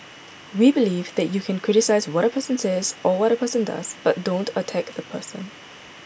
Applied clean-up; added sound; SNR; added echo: none; none; none; none.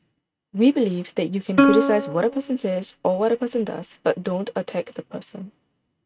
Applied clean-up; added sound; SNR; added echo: neural mask model RNNoise.